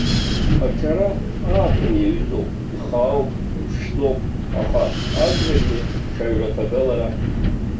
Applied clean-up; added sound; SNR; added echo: none; Wind; -3 dB; reverberation time 0.2 s.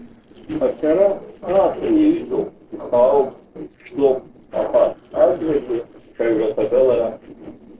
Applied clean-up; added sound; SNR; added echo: neural separator model SepFormer DNS4.